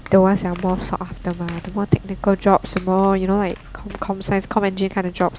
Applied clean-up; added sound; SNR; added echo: none; Crack / Crackle; 16 dB; none.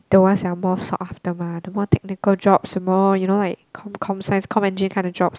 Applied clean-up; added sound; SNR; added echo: none; none; none; none.